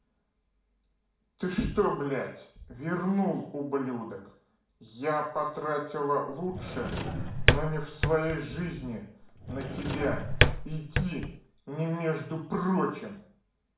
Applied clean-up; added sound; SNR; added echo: none; Drawer open or close; -2 dB; reverberation time 0.6 s.